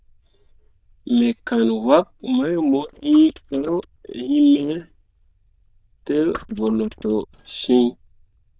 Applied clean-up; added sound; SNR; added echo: neural diffusion model UNIVERSE++.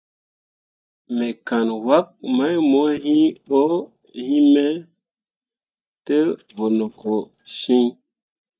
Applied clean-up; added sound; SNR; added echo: neural mask model DeepFilterNet 3.